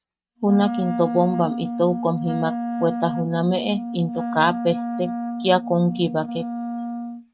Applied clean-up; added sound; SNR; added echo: neural mask model RNNoise.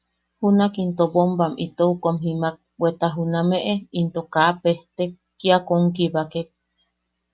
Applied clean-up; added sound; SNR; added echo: none; none; none; none.